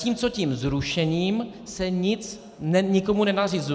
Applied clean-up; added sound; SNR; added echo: none; none; none; none.